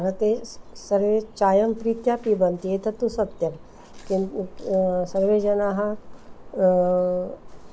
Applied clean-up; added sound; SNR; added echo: none; Chewing, mastication; 16 dB; none.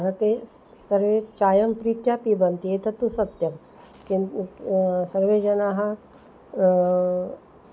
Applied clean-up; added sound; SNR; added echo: none; none; none; none.